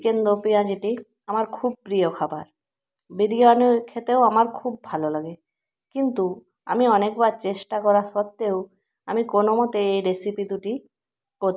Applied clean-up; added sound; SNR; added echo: none; none; none; none.